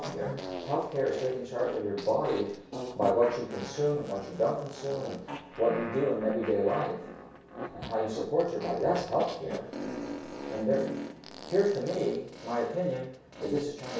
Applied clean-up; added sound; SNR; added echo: none; Fart; 10 dB; reverberation time 0.6 s.